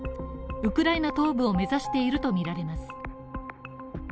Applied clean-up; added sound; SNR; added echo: none; none; none; none.